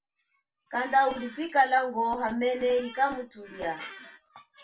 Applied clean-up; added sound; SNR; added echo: none; Squeak; 19 dB; reverberation time 0.2 s.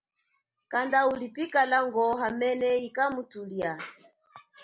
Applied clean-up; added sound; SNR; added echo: none; none; none; none.